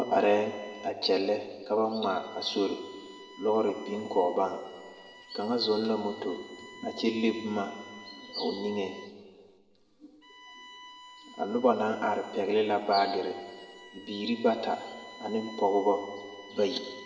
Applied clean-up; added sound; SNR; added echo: none; Bowed string instrument; 19 dB; reverberation time 1.4 s.